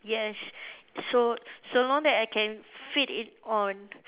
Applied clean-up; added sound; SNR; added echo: none; none; none; none.